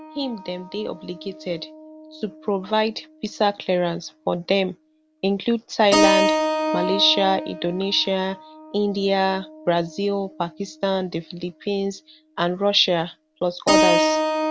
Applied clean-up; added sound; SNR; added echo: none; Keyboard (musical); 3 dB; none.